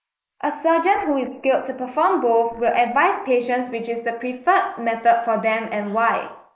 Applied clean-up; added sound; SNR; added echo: neural mask model Resemble Enhance denoiser.